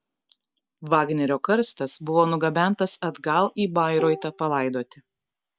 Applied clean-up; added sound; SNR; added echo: none; Bowed string instrument; 14 dB; none.